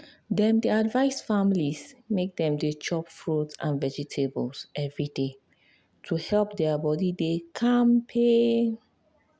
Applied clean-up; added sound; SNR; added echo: none; none; none; none.